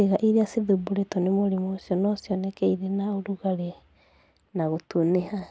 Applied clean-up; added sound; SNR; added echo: none; none; none; none.